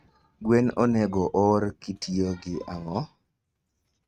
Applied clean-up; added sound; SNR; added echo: neural mask model RNNoise.